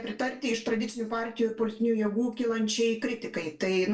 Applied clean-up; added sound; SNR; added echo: none; none; none; reverberation time 0.2 s.